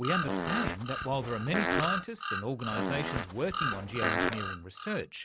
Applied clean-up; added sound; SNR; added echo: none; Bird vocalization, bird call, bird song + Fart; -1 dB; none.